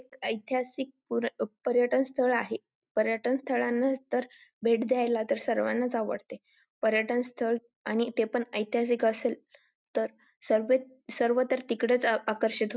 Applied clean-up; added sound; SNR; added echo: none; none; none; none.